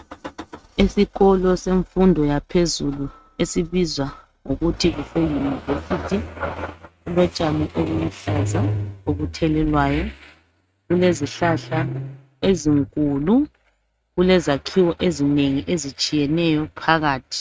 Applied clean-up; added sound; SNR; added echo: neural mask model RNNoise.